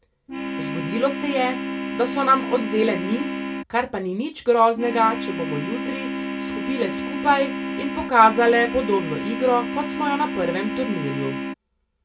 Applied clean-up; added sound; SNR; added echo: none; Organ; 5 dB; reverberation time 0.2 s.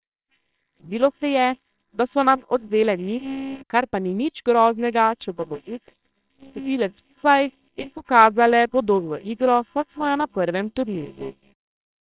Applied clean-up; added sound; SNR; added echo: neural separator model SepFormer WHAMR!.